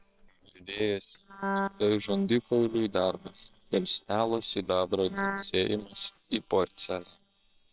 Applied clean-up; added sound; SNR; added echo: neural separator model SepFormer WHAM!.